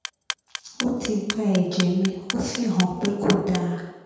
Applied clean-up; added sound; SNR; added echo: none; Clock; 11 dB; reverberation time 1.1 s.